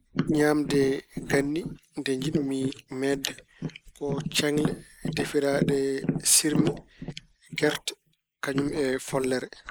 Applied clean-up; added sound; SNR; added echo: neural mask model Resemble Enhance denoiser.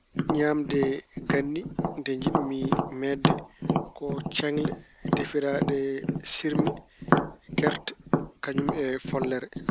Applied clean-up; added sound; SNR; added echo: none; Tap; 0 dB; none.